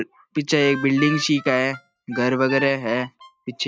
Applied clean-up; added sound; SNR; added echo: neural mask model RNNoise.